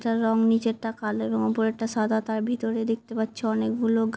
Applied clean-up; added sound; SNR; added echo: none; none; none; none.